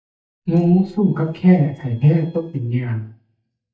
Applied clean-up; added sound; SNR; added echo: neural mask model DeepFilterNet 3.